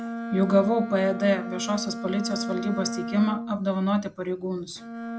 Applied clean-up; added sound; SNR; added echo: none; Bowed string instrument; 7 dB; none.